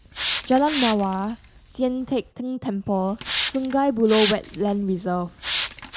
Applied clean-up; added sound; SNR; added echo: none; Hiss; 8 dB; none.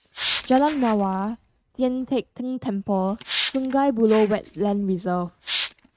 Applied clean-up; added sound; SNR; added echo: neural mask model RNNoise.